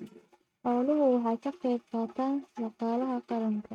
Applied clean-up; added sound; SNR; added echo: neural mask model RNNoise.